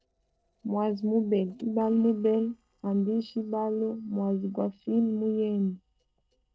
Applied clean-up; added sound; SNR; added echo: neural separator model SepFormer DNS4.